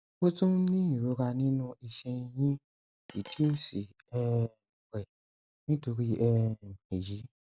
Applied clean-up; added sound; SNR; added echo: none; Coin (dropping); 18 dB; none.